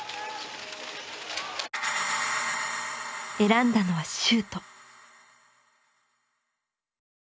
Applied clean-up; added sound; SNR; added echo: none; none; none; none.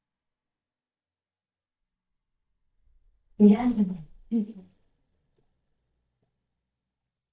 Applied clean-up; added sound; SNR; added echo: neural mask model DeepFilterNet 3.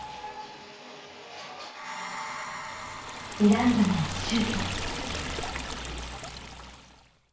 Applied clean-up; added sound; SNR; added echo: none; Liquid; 6 dB; reverberation time 0.6 s.